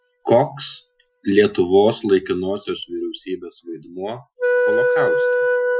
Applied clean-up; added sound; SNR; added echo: classical method Wiener filter.